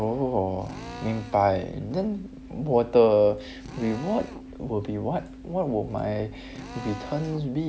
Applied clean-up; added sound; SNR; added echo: none; Drill; 19 dB; none.